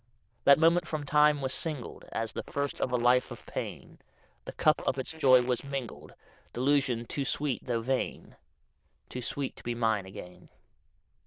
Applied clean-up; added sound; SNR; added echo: neural diffusion model UNIVERSE++.